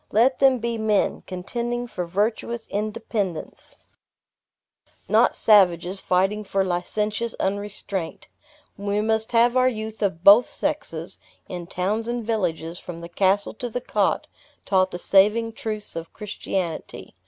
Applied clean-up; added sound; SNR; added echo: none; none; none; none.